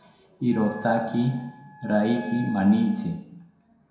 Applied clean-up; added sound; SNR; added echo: none; Wind instrument, woodwind instrument; 18 dB; reverberation time 0.6 s.